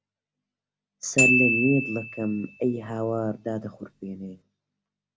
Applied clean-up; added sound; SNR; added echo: none; Glockenspiel; 0 dB; none.